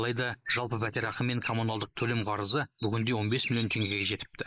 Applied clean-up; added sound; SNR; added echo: neural mask model Resemble Enhance denoiser.